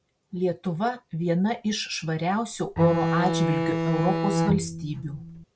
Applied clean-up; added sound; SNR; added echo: none; Bowed string instrument; -1 dB; none.